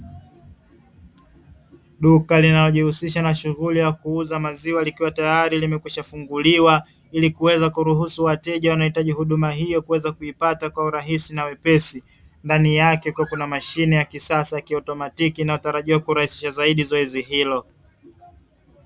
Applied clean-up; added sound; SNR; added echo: none; none; none; none.